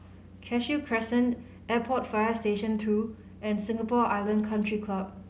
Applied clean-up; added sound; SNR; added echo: none; none; none; none.